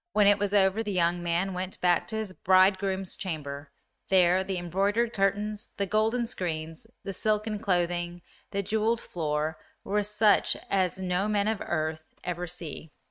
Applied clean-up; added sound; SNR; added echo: neural mask model RNNoise.